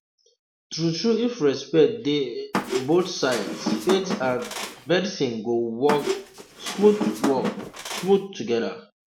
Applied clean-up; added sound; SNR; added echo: none; Squeak; 5 dB; none.